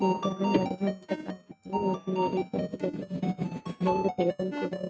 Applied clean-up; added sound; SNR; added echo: neural mask model RNNoise.